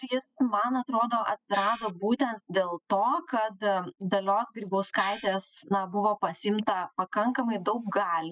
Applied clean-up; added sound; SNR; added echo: classical method spectral subtraction.